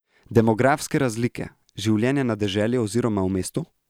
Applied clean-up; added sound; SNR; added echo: none; none; none; none.